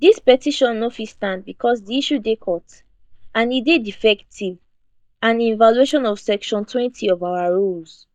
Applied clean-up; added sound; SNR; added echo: neural mask model DeepFilterNet 3.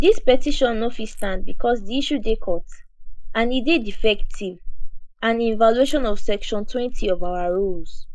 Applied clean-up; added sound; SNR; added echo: neural mask model Resemble Enhance denoiser.